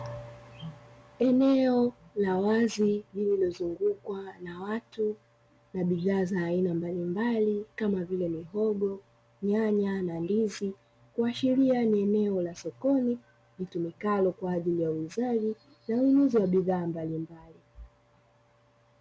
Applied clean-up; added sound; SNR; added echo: none; none; none; none.